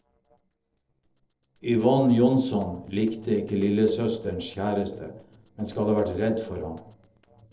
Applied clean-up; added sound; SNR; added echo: neural separator model SepFormer DNS4.